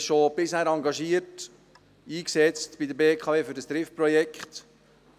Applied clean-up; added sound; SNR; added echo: none; none; none; none.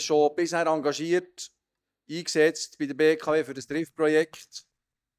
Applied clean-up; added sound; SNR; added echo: neural mask model DeepFilterNet 3.